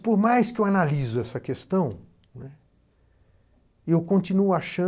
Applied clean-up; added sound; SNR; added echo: none; none; none; none.